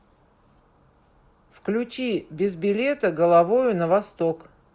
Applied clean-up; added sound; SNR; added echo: none; none; none; none.